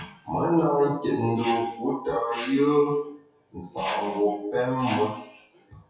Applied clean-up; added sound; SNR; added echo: classical method WPE with log-MMSE.